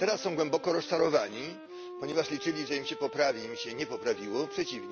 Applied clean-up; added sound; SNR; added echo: none; Wind instrument, woodwind instrument; 13 dB; none.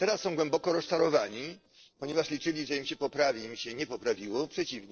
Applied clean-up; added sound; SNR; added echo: neural separator model SepFormer DNS4.